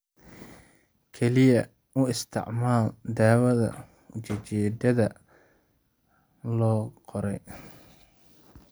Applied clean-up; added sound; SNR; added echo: none; none; none; none.